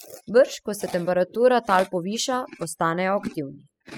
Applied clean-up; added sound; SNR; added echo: classical method spectral subtraction.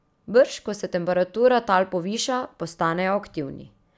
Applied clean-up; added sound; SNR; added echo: none; none; none; none.